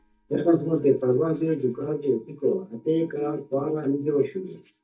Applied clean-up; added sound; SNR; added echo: neural mask model DeepFilterNet 3.